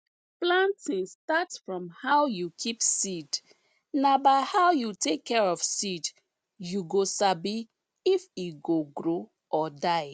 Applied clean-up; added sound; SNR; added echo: none; none; none; none.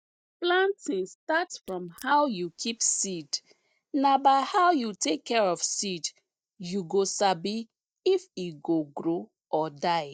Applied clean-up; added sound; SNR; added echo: neural mask model DeepFilterNet 3.